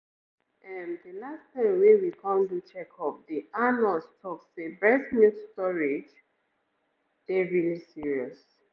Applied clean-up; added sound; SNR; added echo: none; none; none; none.